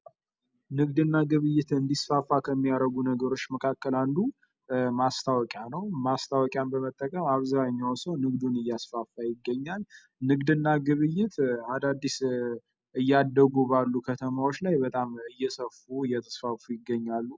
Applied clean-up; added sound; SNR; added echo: none; none; none; none.